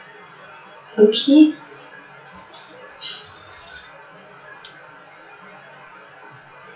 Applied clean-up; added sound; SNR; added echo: classical method WPE with log-MMSE.